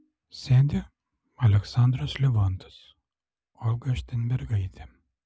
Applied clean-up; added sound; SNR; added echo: none; none; none; none.